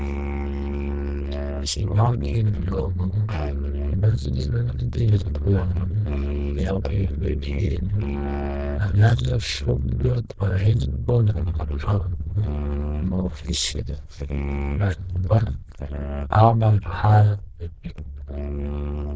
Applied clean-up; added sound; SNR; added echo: neural diffusion model UNIVERSE++.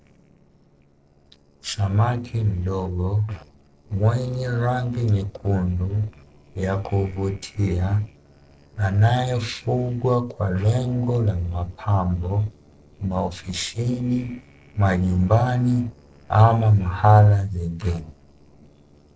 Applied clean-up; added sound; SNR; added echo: neural separator model SepFormer DNS4.